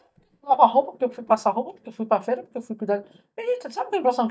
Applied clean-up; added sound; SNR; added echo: neural mask model DeepFilterNet 3.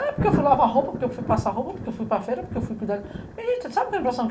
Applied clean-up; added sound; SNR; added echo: none; Thunder; 7 dB; reverberation time 0.3 s.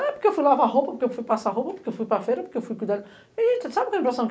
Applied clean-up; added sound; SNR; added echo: none; none; none; none.